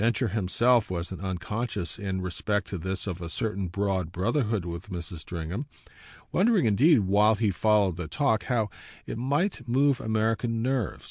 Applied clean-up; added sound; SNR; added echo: none; none; none; none.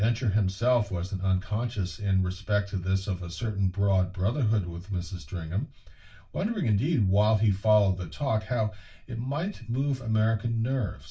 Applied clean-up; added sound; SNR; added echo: none; none; none; reverberation time 0.2 s.